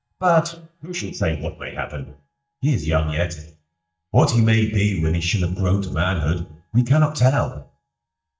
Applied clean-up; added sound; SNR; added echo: neural mask model DeepFilterNet 3.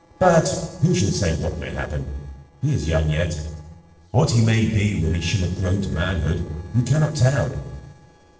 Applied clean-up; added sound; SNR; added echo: neural separator model SepFormer DNS4.